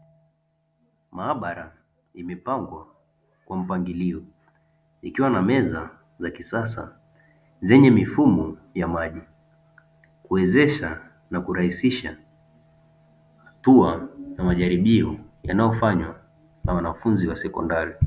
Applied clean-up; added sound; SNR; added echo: none; none; none; none.